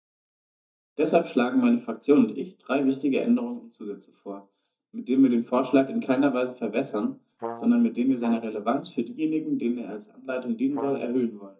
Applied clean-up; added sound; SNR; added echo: neural mask model DeepFilterNet 3.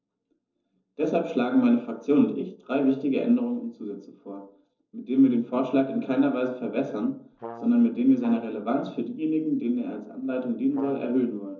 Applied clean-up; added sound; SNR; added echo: neural separator model SepFormer DNS4.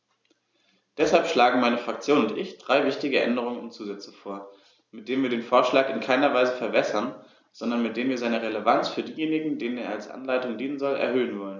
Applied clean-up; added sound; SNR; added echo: none; none; none; none.